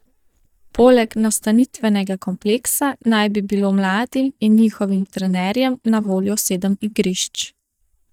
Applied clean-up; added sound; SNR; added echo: neural mask model DeepFilterNet 3.